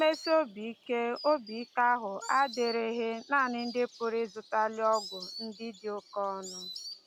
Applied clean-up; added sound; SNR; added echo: none; Insect; 16 dB; none.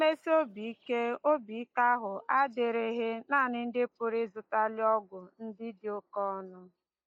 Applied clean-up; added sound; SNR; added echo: neural mask model DeepFilterNet 3.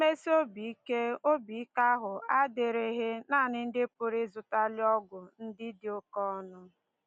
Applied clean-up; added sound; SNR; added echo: none; none; none; none.